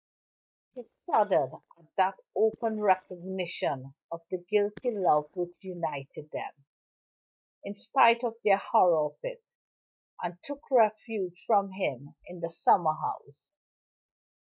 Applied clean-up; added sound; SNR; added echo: neural mask model DeepFilterNet 3.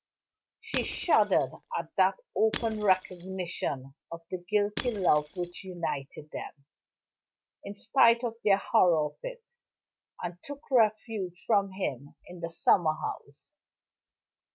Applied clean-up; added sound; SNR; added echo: none; Shatter / Crushing; 15 dB; none.